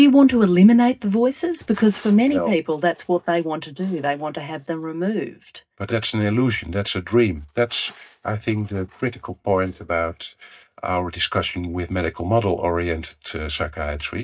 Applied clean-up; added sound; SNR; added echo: neural mask model DeepFilterNet 3.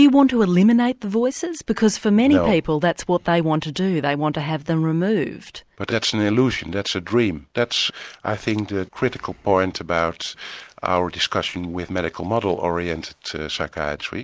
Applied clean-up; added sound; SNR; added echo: none; none; none; none.